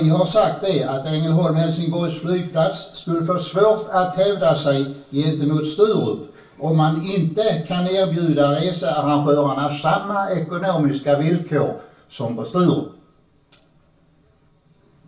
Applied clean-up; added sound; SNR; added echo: none; none; none; reverberation time 0.3 s.